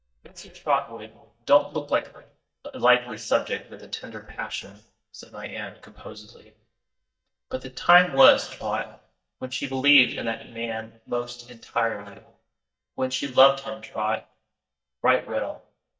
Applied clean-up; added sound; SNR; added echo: neural mask model DeepFilterNet 3.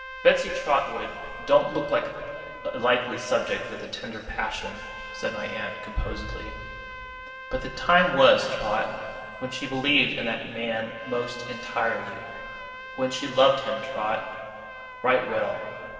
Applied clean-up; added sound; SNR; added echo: none; Trumpet; 14 dB; reverberation time 2.4 s.